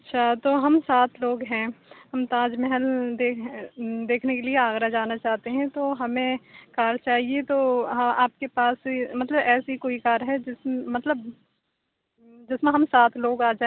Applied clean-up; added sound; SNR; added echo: none; none; none; none.